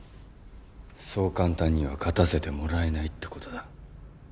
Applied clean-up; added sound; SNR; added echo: none; none; none; none.